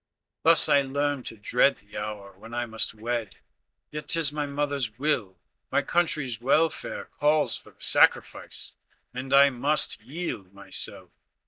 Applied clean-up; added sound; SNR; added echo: neural mask model DeepFilterNet 3.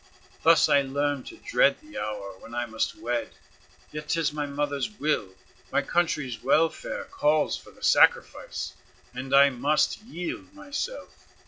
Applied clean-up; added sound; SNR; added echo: classical method log-MMSE.